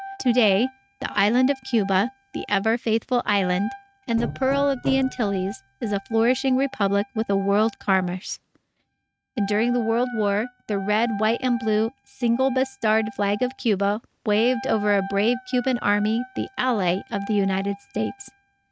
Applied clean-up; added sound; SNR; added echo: neural mask model RNNoise.